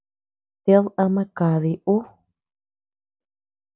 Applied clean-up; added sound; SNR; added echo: none; none; none; none.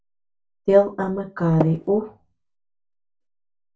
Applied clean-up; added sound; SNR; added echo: none; Tap; 3 dB; reverberation time 0.2 s.